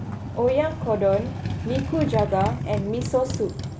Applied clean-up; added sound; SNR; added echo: none; Motorcycle; 4 dB; none.